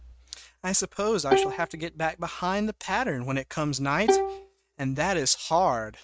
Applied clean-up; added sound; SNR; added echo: neural mask model RNNoise.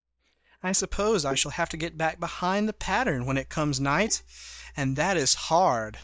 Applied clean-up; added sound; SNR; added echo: neural mask model DeepFilterNet 3.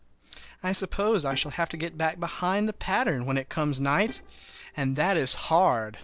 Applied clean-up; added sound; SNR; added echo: neural separator model SepFormer DNS4.